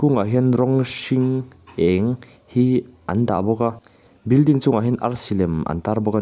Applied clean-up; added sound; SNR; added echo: none; none; none; none.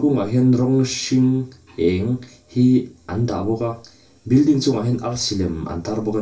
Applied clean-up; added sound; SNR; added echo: none; none; none; reverberation time 0.3 s.